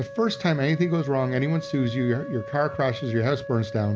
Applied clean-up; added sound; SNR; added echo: none; Wind instrument, woodwind instrument; 13 dB; none.